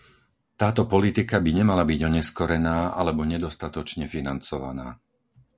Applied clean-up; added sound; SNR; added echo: none; none; none; none.